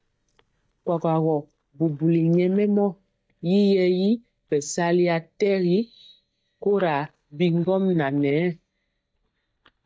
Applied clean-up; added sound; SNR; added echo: neural mask model DeepFilterNet 3.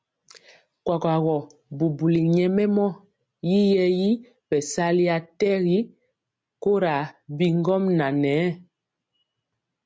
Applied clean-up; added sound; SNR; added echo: none; none; none; none.